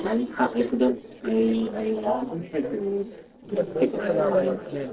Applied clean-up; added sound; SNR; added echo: neural separator model SepFormer DNS4.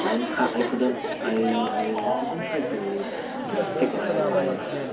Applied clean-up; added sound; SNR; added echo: none; Chatter; -1 dB; reverberation time 0.4 s.